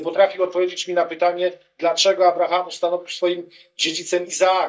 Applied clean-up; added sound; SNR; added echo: neural mask model DeepFilterNet 3.